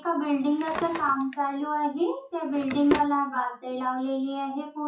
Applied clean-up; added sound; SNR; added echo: classical method WPE with log-MMSE.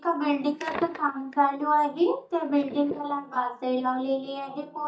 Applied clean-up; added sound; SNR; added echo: neural mask model DeepFilterNet 3.